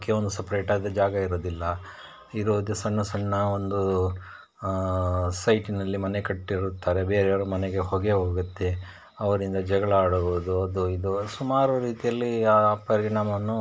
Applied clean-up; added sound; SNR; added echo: none; none; none; none.